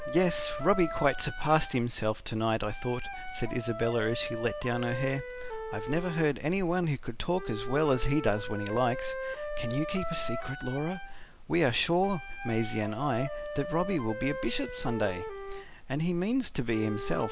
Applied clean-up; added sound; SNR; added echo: none; Wind instrument, woodwind instrument; 10 dB; none.